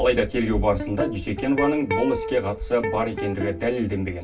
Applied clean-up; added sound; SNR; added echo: none; Electric guitar; 7 dB; reverberation time 0.1 s.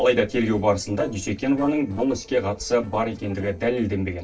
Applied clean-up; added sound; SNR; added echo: neural separator model SepFormer DNS4.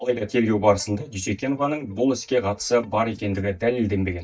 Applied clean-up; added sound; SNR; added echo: neural mask model DeepFilterNet 3.